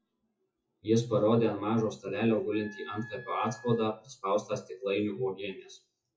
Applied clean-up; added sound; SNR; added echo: classical method WPE with log-MMSE.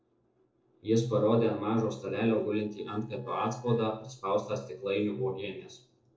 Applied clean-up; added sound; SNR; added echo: neural separator model SepFormer DNS4.